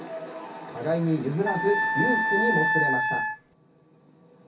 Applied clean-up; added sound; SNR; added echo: none; Wind instrument, woodwind instrument; -3 dB; reverberation time 0.3 s.